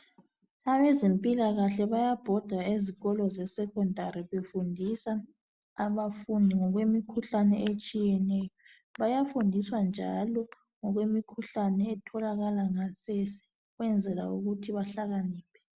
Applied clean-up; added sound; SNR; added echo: none; none; none; none.